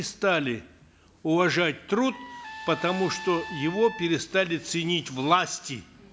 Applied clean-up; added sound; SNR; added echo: none; Trumpet; 14 dB; none.